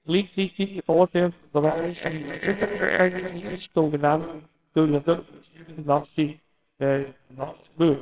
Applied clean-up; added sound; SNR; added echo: neural separator model SepFormer WHAMR!.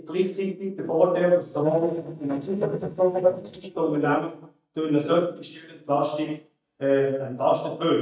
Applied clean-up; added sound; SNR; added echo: neural mask model DeepFilterNet 3.